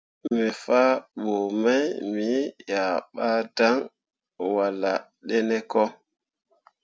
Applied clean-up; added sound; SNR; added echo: none; none; none; none.